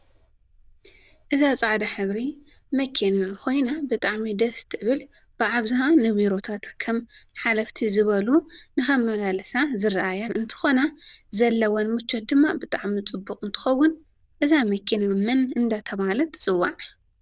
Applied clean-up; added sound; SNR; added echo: neural diffusion model UNIVERSE++.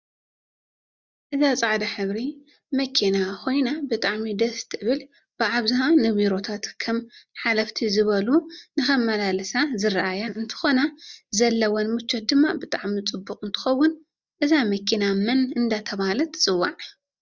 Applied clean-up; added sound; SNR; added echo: neural mask model DeepFilterNet 3.